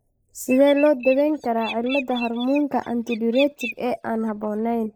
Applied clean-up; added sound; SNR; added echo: neural mask model Resemble Enhance denoiser.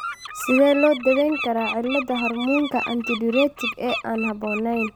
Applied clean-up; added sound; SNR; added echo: none; Bird; 8 dB; none.